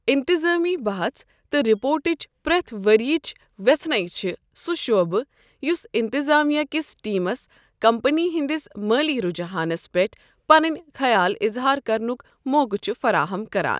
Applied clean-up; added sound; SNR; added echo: none; Chirp, tweet; 16 dB; none.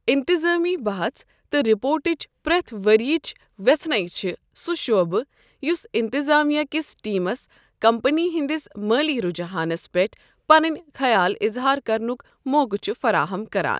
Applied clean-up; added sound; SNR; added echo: none; none; none; none.